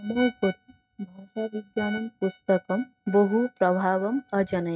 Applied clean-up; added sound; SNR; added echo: neural mask model RNNoise.